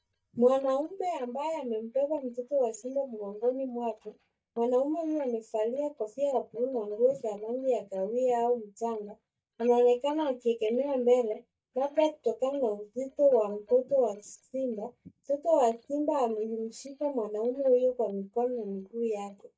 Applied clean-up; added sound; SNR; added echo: neural mask model DeepFilterNet 3.